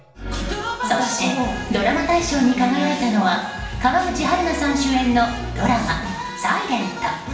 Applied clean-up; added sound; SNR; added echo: none; none; none; reverberation time 0.9 s.